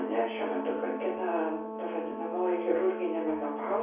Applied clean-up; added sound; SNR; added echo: none; Brass instrument; 6 dB; reverberation time 0.6 s.